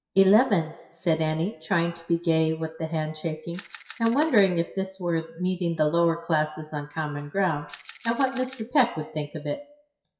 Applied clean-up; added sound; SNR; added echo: classical method WPE with log-MMSE.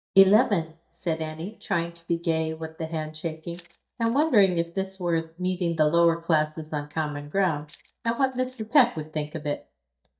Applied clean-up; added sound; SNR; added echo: neural mask model DeepFilterNet 3.